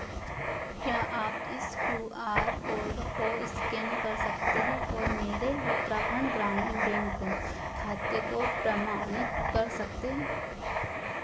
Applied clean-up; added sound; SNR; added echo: none; Writing; -3 dB; reverberation time 0.3 s.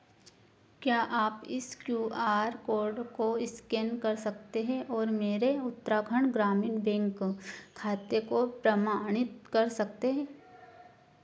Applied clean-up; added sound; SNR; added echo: none; none; none; none.